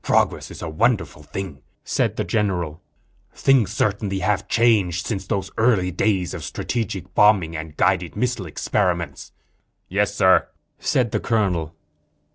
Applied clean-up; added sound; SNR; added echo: none; none; none; none.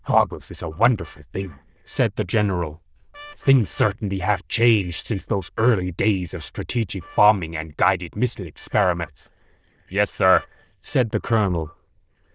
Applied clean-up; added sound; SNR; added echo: neural diffusion model UNIVERSE++.